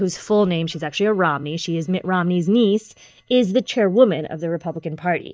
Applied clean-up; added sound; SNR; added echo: neural mask model DeepFilterNet 3.